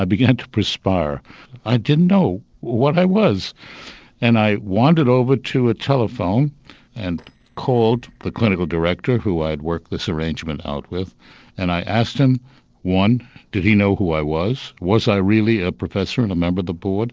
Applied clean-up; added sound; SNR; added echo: neural separator model SepFormer DNS4.